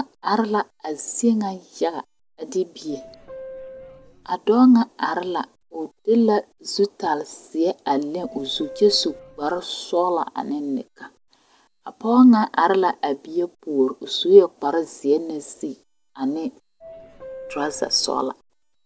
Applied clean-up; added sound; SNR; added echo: none; Subway, metro, underground / Doorbell; 17 dB; none.